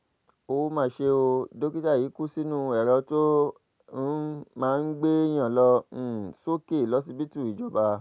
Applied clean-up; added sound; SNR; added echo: none; none; none; none.